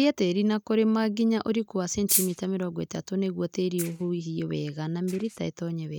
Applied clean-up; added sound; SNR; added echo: neural mask model RNNoise.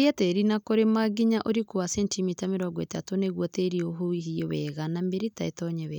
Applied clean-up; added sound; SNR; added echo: none; none; none; none.